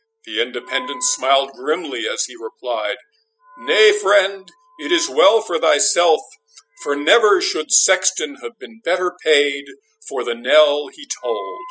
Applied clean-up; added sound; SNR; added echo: classical method spectral subtraction.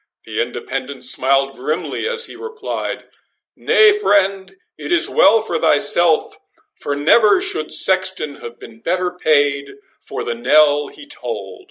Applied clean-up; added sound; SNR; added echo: neural mask model Resemble Enhance denoiser.